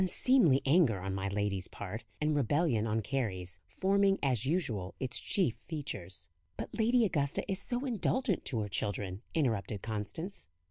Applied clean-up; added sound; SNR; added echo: none; none; none; none.